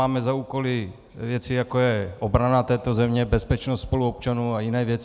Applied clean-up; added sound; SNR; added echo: none; none; none; none.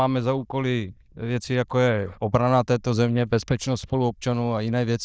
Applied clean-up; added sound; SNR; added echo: neural diffusion model UNIVERSE++.